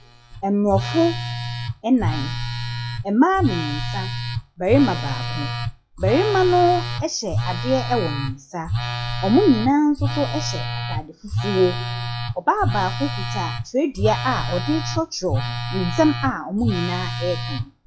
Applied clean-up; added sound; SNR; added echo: classical method WPE with log-MMSE.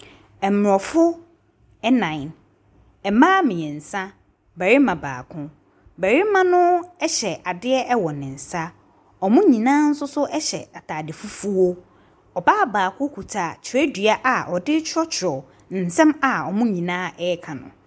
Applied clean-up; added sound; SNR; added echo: none; none; none; none.